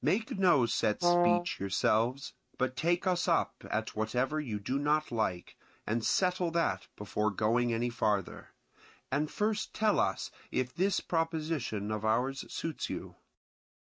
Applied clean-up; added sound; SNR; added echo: neural mask model RNNoise.